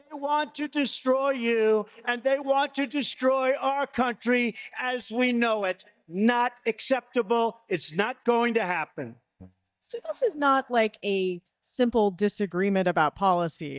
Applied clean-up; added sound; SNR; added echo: neural mask model DeepFilterNet 3.